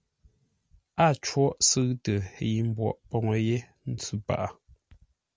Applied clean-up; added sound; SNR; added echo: none; none; none; none.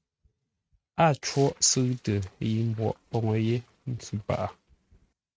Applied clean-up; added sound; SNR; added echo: neural mask model RNNoise.